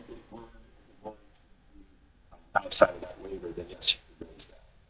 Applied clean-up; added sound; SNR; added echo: neural mask model DeepFilterNet 3.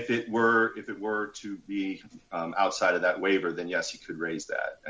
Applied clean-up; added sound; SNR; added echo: none; none; none; none.